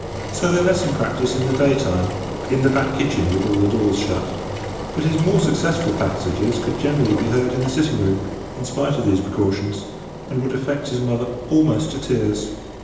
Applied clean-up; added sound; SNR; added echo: none; Engine; 8 dB; reverberation time 1.0 s.